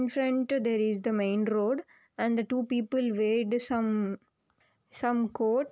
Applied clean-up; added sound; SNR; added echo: none; none; none; none.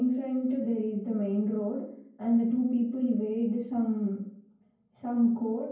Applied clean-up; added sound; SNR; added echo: none; none; none; reverberation time 0.9 s.